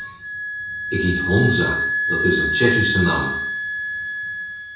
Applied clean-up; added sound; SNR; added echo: none; Wind instrument, woodwind instrument; 0 dB; reverberation time 0.6 s.